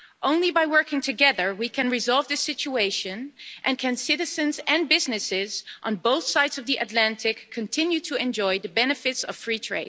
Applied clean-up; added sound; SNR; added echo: none; none; none; none.